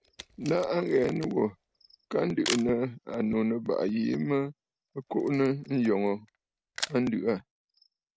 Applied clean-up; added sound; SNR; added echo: none; Camera; 15 dB; none.